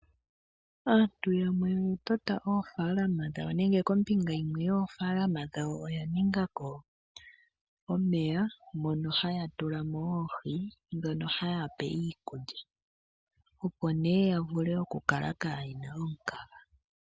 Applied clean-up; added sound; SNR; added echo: none; none; none; none.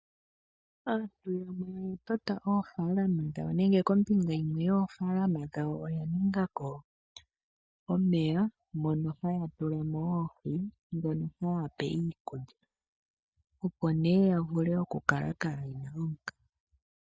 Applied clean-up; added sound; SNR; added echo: neural mask model DeepFilterNet 3.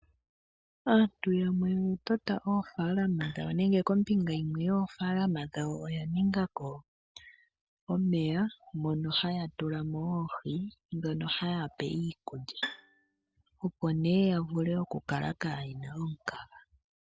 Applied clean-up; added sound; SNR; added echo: neural separator model SepFormer DNS4.